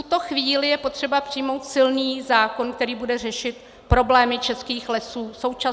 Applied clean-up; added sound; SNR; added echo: none; none; none; none.